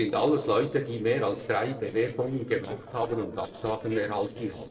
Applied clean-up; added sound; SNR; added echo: neural separator model SepFormer DNS4.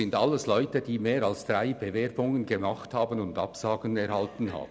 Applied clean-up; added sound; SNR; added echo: none; none; none; none.